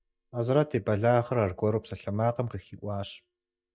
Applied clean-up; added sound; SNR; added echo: neural mask model DeepFilterNet 3.